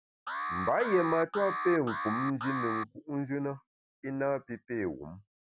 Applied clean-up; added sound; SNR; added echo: none; Alarm; 4 dB; none.